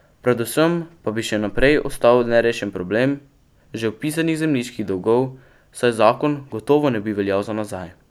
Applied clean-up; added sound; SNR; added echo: none; none; none; none.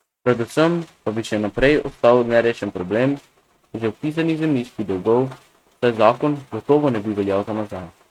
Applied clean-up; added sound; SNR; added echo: neural mask model RNNoise.